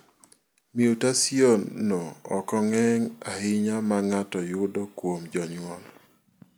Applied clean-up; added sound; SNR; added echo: none; none; none; none.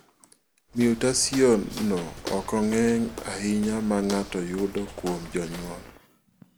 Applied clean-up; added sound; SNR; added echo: none; Walk, footsteps; 15 dB; none.